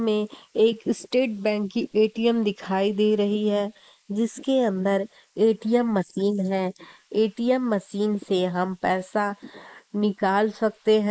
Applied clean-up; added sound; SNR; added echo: neural mask model Resemble Enhance denoiser.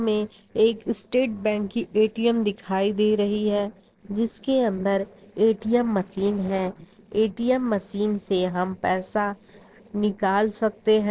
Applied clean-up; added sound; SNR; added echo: neural separator model SepFormer DNS4.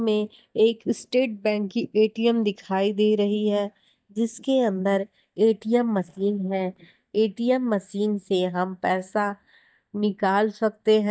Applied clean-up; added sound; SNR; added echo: neural mask model DeepFilterNet 3.